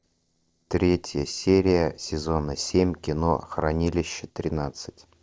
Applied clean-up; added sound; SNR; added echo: neural separator model SepFormer DNS4.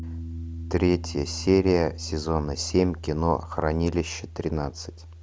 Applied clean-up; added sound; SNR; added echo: none; Piano; 11 dB; none.